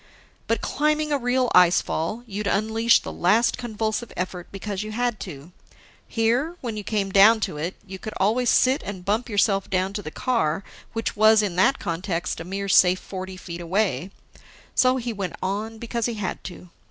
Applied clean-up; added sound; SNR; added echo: none; none; none; none.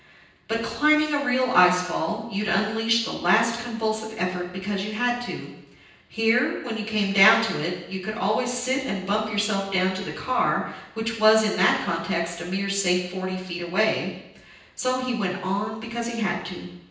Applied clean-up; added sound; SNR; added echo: none; none; none; reverberation time 0.9 s.